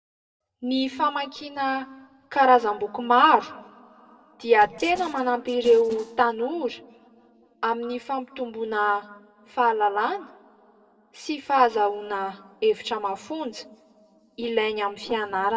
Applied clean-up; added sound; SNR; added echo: neural separator model SepFormer DNS4.